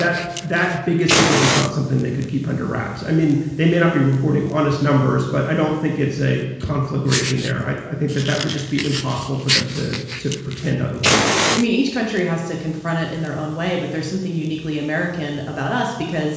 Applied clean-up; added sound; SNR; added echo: none; Fire; 6 dB; reverberation time 1.1 s.